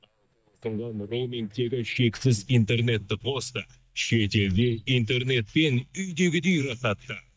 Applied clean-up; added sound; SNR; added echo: neural mask model DeepFilterNet 3.